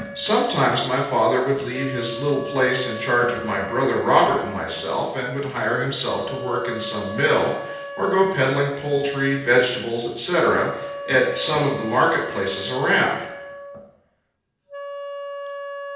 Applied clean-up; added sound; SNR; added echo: none; Wind instrument, woodwind instrument; 12 dB; reverberation time 0.8 s.